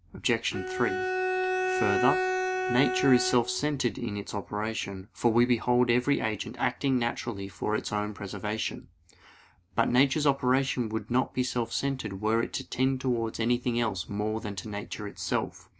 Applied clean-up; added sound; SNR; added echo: none; Bowed string instrument; 1 dB; none.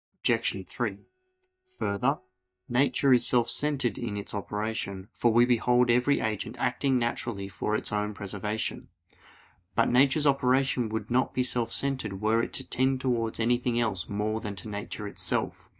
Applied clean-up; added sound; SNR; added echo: neural mask model DeepFilterNet 3.